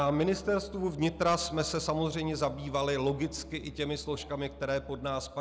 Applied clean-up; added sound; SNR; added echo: none; Musical instrument; 17 dB; none.